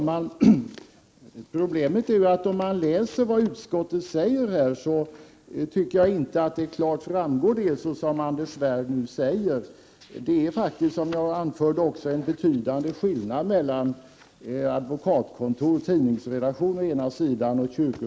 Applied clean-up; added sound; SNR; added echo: none; none; none; none.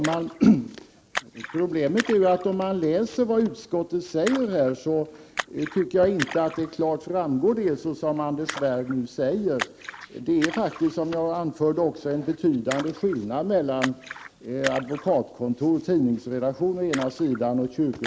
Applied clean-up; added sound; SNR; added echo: none; Splash, splatter; 14 dB; none.